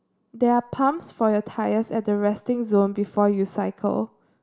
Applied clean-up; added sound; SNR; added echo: none; none; none; none.